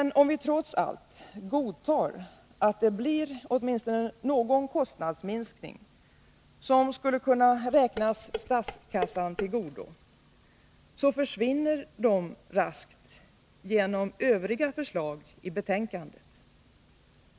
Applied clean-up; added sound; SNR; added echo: none; Dishes, pots, and pans; 11 dB; none.